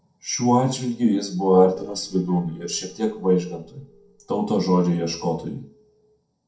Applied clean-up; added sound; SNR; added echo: neural separator model SepFormer DNS4.